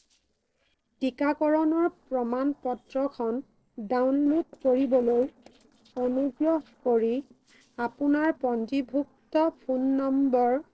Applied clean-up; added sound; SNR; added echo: neural separator model SepFormer DNS4.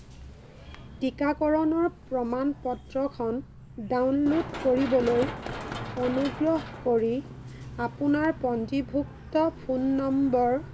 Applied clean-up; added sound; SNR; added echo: none; Run; 14 dB; none.